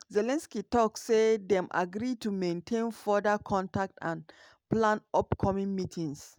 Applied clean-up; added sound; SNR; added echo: none; none; none; none.